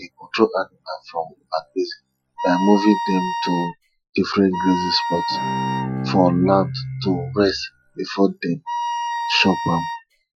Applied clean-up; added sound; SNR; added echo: classical method Wiener filter.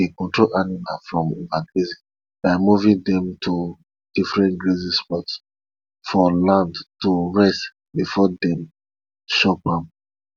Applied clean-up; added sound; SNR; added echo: none; none; none; none.